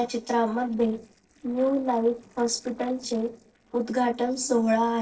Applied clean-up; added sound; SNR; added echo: neural separator model SepFormer DNS4.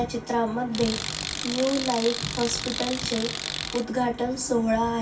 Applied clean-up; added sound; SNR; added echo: none; Tools; 5 dB; reverberation time 0.2 s.